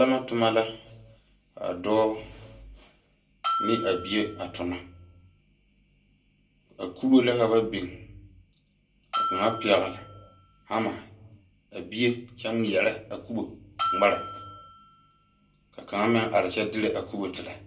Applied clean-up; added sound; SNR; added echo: none; Bell; 6 dB; reverberation time 0.2 s.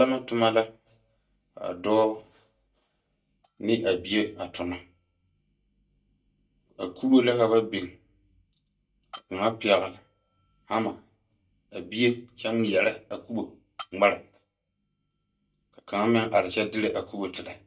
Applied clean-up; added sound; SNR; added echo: neural mask model DeepFilterNet 3.